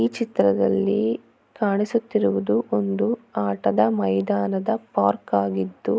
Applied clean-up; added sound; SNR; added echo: none; none; none; none.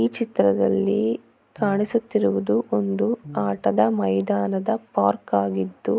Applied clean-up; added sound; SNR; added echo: none; Brass instrument; 19 dB; none.